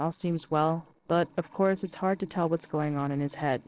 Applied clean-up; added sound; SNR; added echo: neural separator model SepFormer DNS4.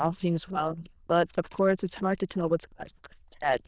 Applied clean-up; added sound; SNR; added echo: neural diffusion model UNIVERSE++.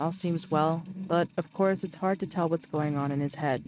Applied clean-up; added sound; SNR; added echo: neural mask model RNNoise.